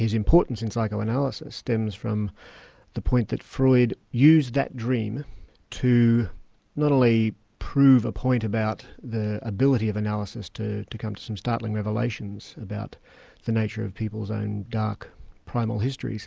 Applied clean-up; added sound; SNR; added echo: none; none; none; none.